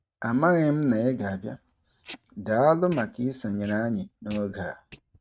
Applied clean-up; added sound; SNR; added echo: neural mask model RNNoise.